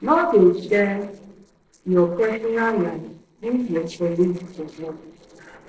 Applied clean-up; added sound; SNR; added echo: neural separator model SepFormer DNS4.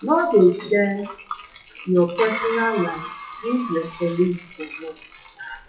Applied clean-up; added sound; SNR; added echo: classical method WPE with log-MMSE.